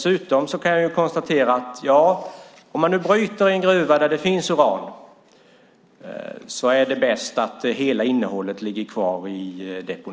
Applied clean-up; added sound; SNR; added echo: none; none; none; none.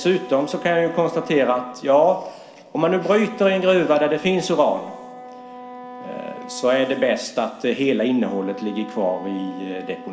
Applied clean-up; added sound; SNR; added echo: none; Wind instrument, woodwind instrument; 16 dB; reverberation time 2.8 s.